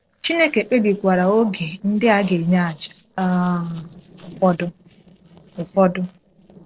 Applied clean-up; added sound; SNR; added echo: neural separator model SepFormer DNS4.